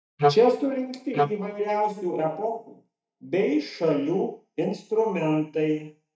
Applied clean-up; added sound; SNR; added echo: neural mask model DeepFilterNet 3.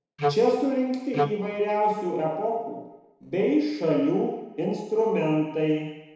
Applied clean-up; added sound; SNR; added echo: neural separator model SepFormer DNS4.